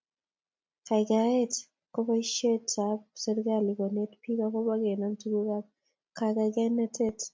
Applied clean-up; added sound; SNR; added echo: none; none; none; none.